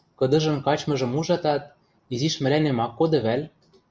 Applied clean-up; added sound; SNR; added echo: none; none; none; none.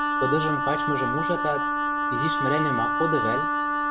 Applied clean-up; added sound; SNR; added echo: none; Wind instrument, woodwind instrument; -4 dB; none.